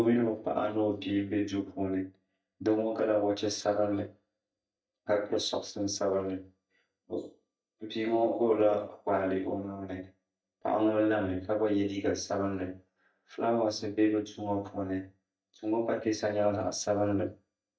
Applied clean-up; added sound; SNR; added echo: neural mask model DeepFilterNet 3.